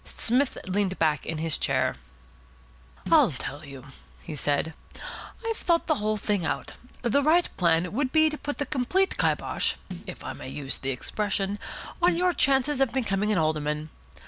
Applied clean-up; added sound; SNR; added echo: none; Snare drum; 15 dB; none.